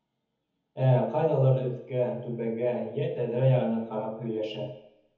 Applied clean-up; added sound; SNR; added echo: none; none; none; reverberation time 1.1 s.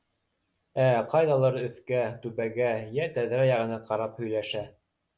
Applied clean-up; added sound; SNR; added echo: none; none; none; none.